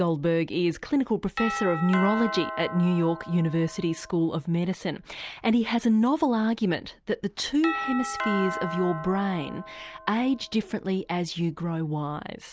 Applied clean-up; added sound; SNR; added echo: none; Doorbell; 11 dB; none.